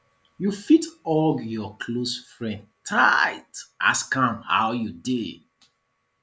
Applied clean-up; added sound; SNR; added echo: none; none; none; none.